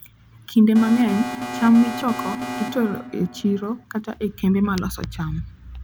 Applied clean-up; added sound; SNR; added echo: none; Alarm; 9 dB; none.